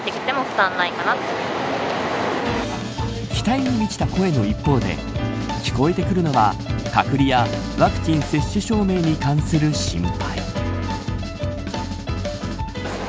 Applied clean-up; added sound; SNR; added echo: none; none; none; none.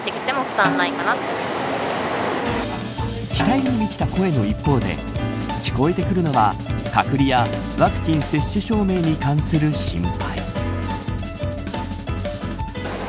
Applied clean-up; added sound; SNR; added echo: none; Snare drum; 10 dB; none.